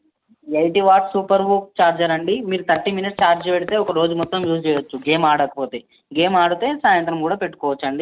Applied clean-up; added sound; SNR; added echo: none; Walk, footsteps; 18 dB; none.